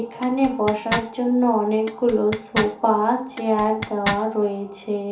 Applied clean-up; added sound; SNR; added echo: none; Zipper (clothing); 9 dB; reverberation time 0.4 s.